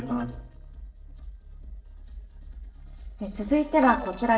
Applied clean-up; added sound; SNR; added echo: neural separator model SepFormer DNS4.